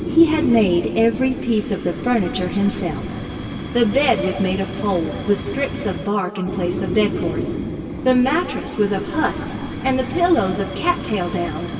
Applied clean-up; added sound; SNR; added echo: none; Fire; 7 dB; reverberation time 2.0 s.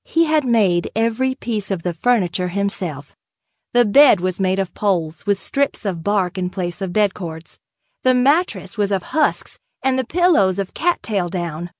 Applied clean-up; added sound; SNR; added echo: none; none; none; none.